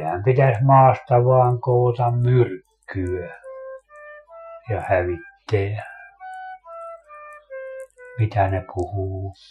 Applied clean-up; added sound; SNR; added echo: classical method Wiener filter.